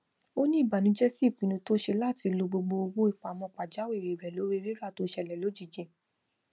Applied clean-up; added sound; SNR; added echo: none; none; none; none.